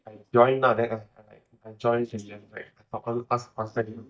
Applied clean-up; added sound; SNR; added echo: neural mask model DeepFilterNet 3.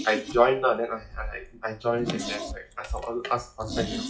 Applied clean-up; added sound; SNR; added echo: classical method WPE with log-MMSE.